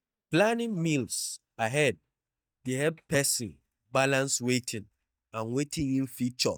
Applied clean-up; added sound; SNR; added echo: neural mask model DeepFilterNet 3.